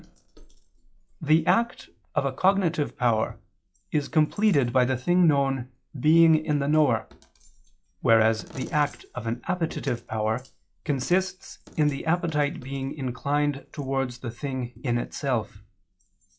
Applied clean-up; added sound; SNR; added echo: classical method log-MMSE.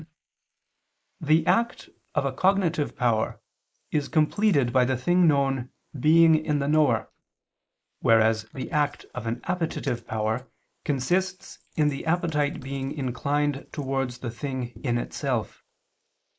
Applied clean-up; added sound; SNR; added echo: neural mask model Resemble Enhance denoiser.